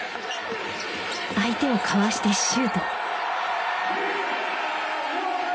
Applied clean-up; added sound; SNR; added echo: none; none; none; reverberation time 0.3 s.